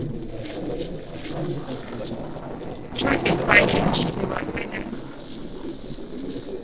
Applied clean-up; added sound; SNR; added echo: neural separator model SepFormer DNS4.